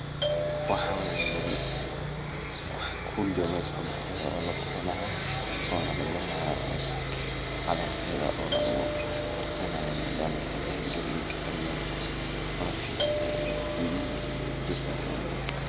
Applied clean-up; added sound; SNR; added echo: none; Sawing + Doorbell; -2 dB; none.